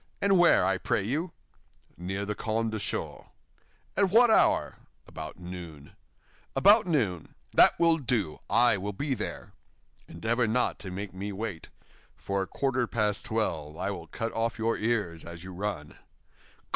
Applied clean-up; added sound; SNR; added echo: none; none; none; none.